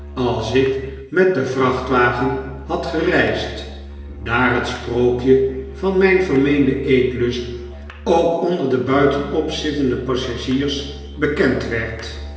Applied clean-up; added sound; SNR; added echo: none; Musical instrument; 15 dB; reverberation time 1.0 s.